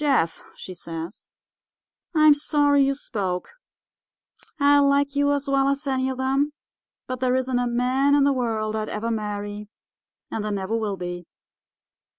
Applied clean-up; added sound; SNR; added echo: none; none; none; none.